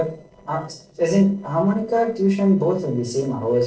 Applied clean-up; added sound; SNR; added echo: neural separator model SepFormer DNS4.